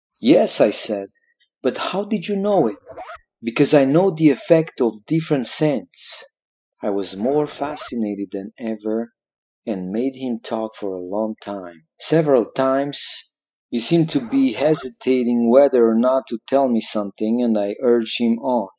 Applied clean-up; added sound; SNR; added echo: classical method spectral subtraction.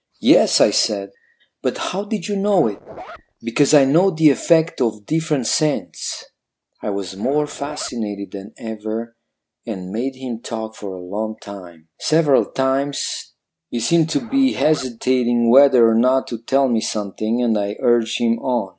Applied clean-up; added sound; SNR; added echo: none; Zipper (clothing); 19 dB; none.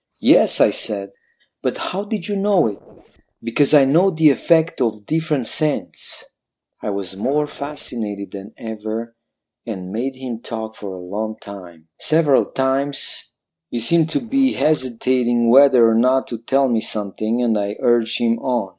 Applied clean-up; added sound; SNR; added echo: neural separator model SepFormer DNS4.